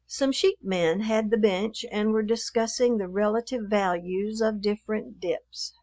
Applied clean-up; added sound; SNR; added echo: none; none; none; none.